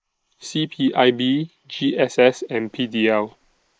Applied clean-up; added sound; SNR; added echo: neural mask model Resemble Enhance denoiser.